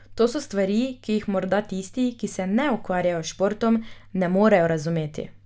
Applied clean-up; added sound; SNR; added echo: none; none; none; none.